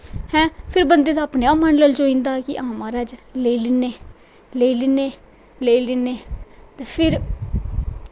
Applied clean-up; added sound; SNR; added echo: none; none; none; none.